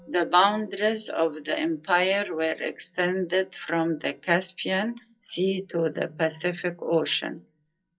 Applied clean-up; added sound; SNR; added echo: classical method WPE with log-MMSE.